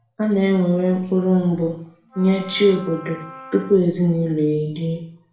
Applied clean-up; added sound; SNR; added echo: none; Wind instrument, woodwind instrument; 19 dB; reverberation time 0.5 s.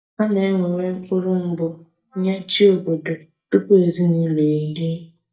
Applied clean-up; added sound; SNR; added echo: neural mask model DeepFilterNet 3.